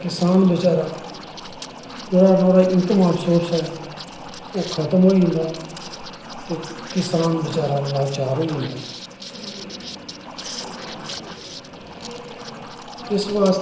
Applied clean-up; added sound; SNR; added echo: none; Liquid; 15 dB; reverberation time 0.9 s.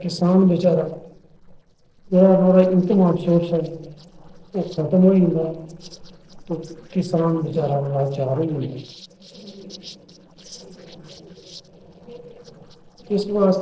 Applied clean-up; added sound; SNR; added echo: neural separator model SepFormer DNS4.